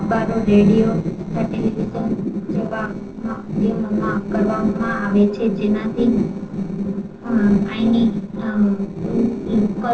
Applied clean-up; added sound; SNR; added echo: neural separator model SepFormer DNS4.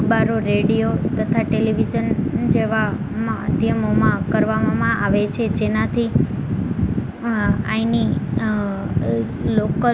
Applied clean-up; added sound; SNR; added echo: none; none; none; none.